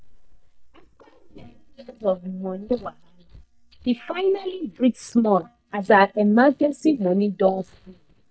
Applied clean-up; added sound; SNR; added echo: neural mask model DeepFilterNet 3.